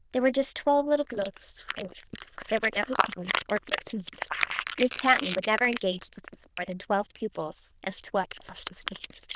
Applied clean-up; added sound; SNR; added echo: neural diffusion model UNIVERSE++.